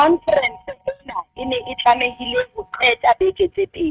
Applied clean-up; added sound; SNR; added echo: neural mask model RNNoise.